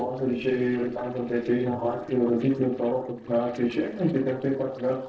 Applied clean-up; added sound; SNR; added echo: neural separator model SepFormer DNS4.